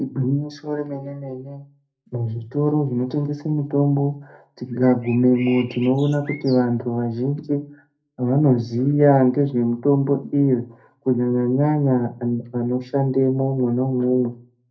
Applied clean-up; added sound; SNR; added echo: none; Bird; 19 dB; reverberation time 0.3 s.